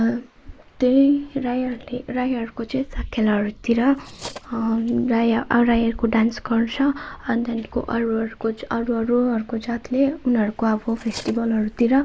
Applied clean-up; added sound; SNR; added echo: neural mask model Resemble Enhance denoiser.